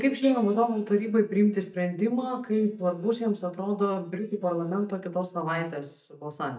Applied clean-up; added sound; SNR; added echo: neural mask model DeepFilterNet 3.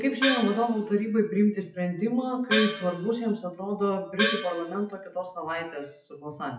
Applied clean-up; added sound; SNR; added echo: classical method WPE with log-MMSE.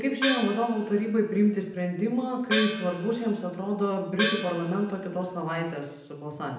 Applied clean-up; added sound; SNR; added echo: none; Gong; 6 dB; reverberation time 0.8 s.